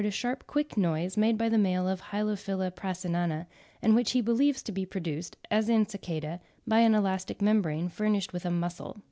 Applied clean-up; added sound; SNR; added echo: none; none; none; none.